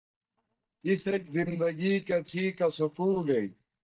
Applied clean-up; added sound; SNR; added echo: neural mask model DeepFilterNet 3.